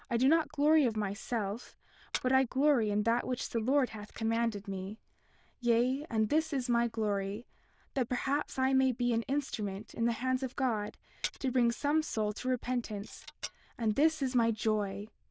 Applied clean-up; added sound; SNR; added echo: neural diffusion model UNIVERSE++.